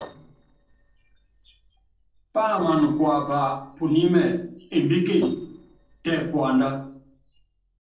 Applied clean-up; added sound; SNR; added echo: neural separator model SepFormer DNS4.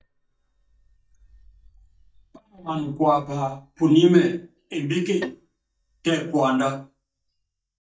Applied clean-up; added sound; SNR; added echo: neural mask model DeepFilterNet 3.